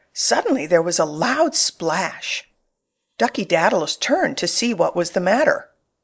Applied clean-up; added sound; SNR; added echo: neural mask model Resemble Enhance denoiser.